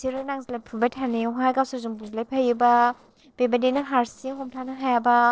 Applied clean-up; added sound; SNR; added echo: neural separator model SepFormer DNS4.